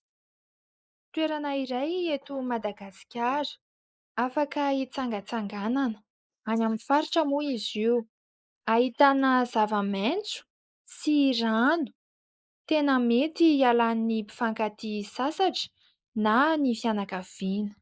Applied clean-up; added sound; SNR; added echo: neural mask model Resemble Enhance denoiser.